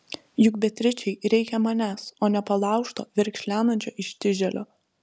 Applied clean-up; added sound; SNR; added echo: none; none; none; none.